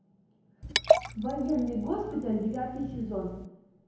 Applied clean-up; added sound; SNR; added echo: none; Liquid; -2 dB; reverberation time 0.9 s.